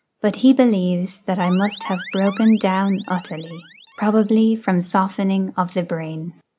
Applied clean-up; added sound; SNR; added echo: none; Alarm; 17 dB; none.